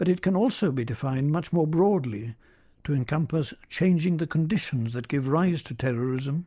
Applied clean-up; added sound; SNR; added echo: none; none; none; none.